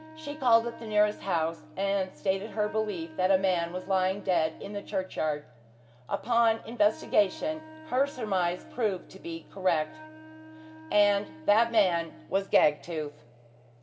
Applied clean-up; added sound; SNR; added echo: none; Wind instrument, woodwind instrument; 20 dB; reverberation time 2.1 s.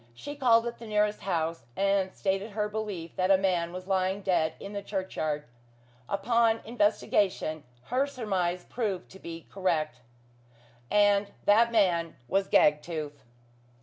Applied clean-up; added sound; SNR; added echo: none; none; none; none.